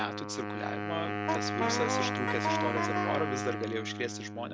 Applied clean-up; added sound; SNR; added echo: none; Wind instrument, woodwind instrument + Wind instrument, woodwind instrument; -4 dB; none.